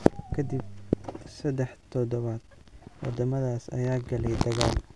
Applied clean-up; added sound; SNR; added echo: none; none; none; none.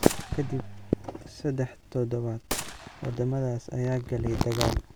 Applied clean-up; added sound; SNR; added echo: none; Gunshot, gunfire; 12 dB; none.